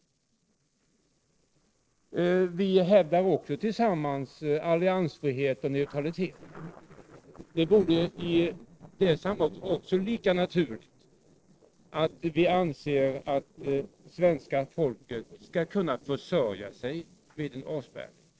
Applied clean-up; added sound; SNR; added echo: neural separator model SepFormer DNS4.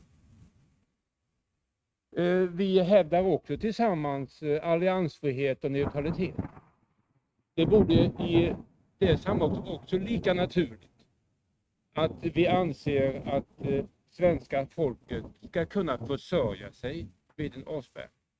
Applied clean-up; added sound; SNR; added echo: neural mask model RNNoise.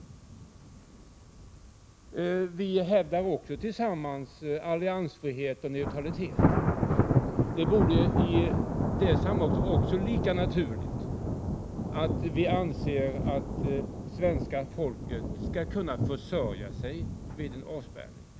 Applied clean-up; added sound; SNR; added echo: none; Thunder; -1 dB; none.